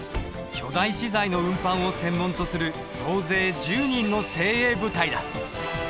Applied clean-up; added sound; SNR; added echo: none; Walk, footsteps; 18 dB; none.